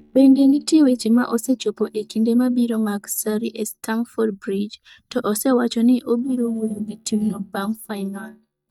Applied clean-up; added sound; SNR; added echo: neural mask model DeepFilterNet 3.